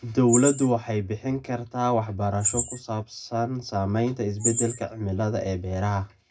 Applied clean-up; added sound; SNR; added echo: none; Chirp, tweet; 7 dB; reverberation time 0.2 s.